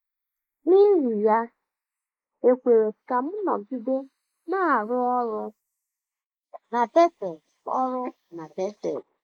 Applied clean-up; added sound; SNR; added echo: neural mask model Resemble Enhance denoiser.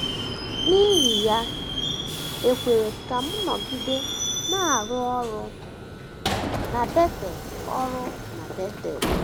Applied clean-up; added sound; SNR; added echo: none; Subway, metro, underground; 2 dB; none.